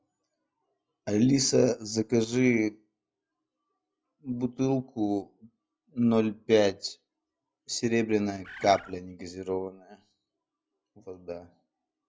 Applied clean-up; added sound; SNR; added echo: classical method log-MMSE.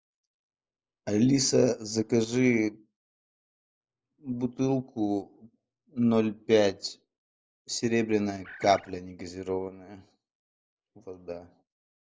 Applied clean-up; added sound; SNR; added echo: neural mask model Resemble Enhance denoiser.